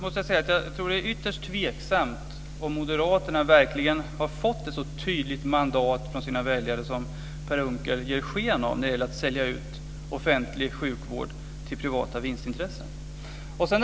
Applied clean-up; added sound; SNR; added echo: none; none; none; none.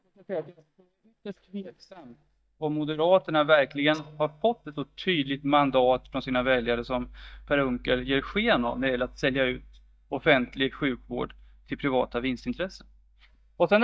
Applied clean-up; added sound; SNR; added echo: neural mask model DeepFilterNet 3.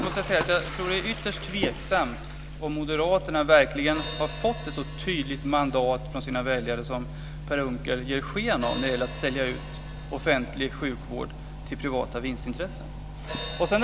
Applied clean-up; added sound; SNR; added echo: none; Hi-hat + Toilet flush; 12 dB; none.